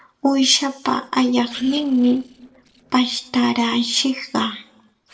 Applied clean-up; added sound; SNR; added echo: neural separator model SepFormer DNS4.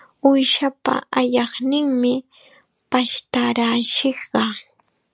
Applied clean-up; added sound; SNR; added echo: none; none; none; none.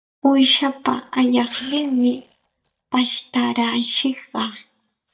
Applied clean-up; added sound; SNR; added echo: neural mask model DeepFilterNet 3.